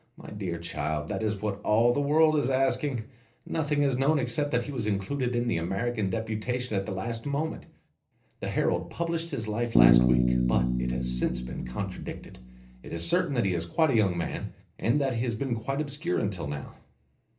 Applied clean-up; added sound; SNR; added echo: none; Bass guitar; -2 dB; reverberation time 0.3 s.